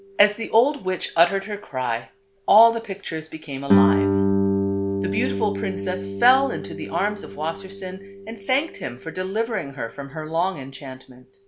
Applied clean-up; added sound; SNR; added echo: none; Guitar; 3 dB; none.